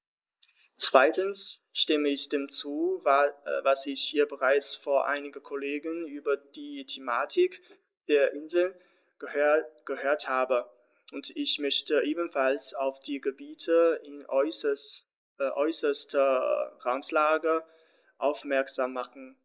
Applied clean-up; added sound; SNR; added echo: neural mask model Resemble Enhance denoiser.